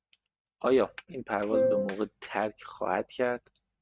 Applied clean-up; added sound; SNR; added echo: neural mask model RNNoise.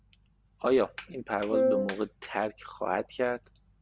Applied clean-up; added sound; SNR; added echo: none; Wind instrument, woodwind instrument; -4 dB; none.